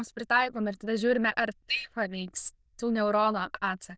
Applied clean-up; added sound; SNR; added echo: neural diffusion model UNIVERSE++.